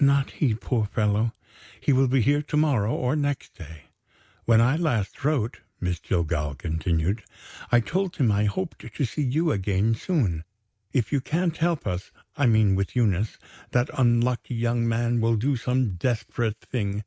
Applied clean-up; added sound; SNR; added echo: none; none; none; none.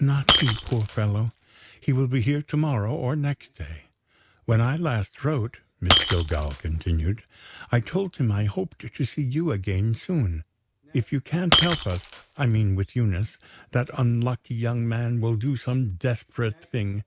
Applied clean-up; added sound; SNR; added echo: none; Shatter; 5 dB; none.